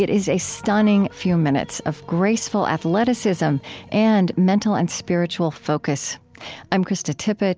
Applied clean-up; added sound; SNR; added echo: none; none; none; none.